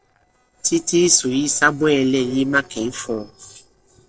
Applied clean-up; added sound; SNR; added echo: neural separator model SepFormer DNS4.